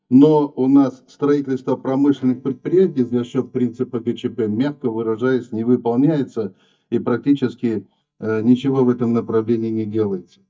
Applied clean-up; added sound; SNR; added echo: neural mask model DeepFilterNet 3.